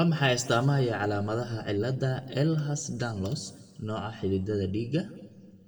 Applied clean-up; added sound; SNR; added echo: none; none; none; reverberation time 1.2 s.